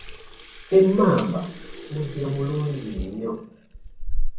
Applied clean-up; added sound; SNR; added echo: none; Sink (filling or washing) / Water tap, faucet; 4 dB; reverberation time 0.6 s.